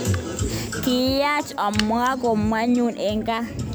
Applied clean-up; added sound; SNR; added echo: none; Raindrop; 18 dB; none.